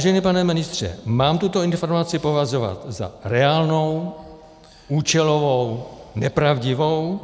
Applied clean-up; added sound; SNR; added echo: none; none; none; none.